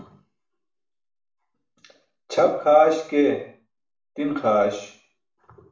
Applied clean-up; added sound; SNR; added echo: none; none; none; reverberation time 0.5 s.